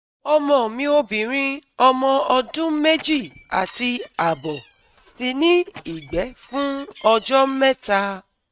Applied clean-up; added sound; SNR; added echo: neural mask model RNNoise.